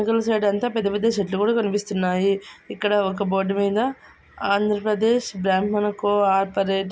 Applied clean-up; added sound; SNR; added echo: none; none; none; none.